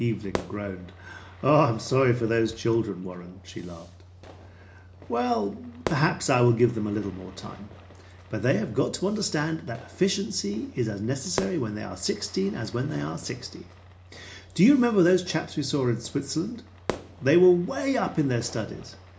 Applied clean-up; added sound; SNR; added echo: none; Fire / Fireworks; 17 dB; reverberation time 0.4 s.